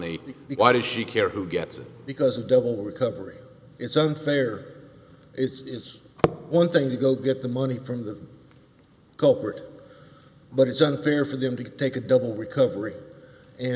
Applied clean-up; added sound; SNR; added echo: none; none; none; none.